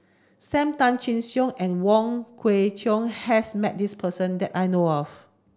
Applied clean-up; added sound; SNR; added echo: none; none; none; none.